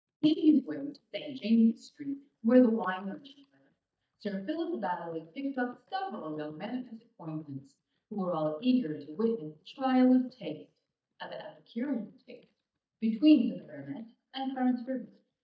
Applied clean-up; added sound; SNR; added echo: neural mask model DeepFilterNet 3.